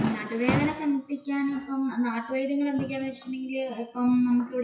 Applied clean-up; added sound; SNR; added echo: classical method WPE with log-MMSE.